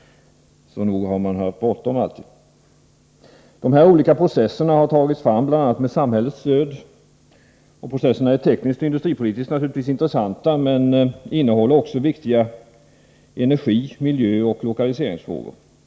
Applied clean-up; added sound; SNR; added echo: none; none; none; none.